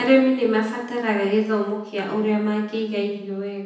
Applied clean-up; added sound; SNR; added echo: none; none; none; reverberation time 0.9 s.